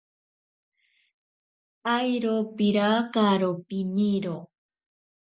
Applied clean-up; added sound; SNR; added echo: none; none; none; none.